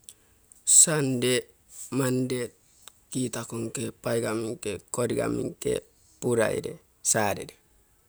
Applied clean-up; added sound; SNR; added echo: none; none; none; none.